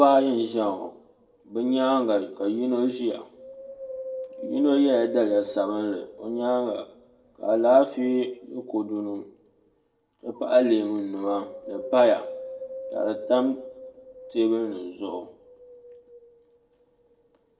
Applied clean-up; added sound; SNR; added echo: none; Wind; 16 dB; reverberation time 0.5 s.